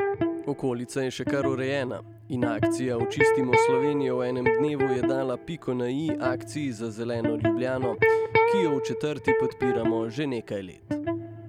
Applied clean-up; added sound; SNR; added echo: none; Electric guitar; -3 dB; none.